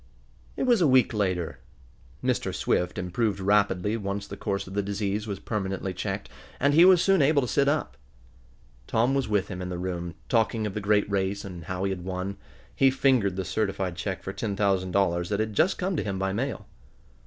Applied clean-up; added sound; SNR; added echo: none; none; none; none.